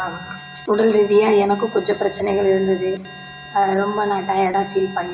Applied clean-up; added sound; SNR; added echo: none; Alarm; 19 dB; reverberation time 0.8 s.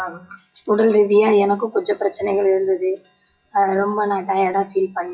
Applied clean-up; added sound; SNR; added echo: classical method WPE with log-MMSE.